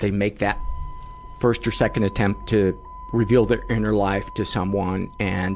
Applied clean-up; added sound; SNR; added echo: none; Motor vehicle (road); 12 dB; none.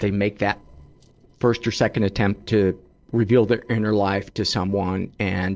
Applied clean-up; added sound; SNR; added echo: neural separator model SepFormer DNS4.